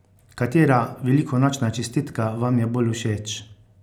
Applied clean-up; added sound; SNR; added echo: none; none; none; none.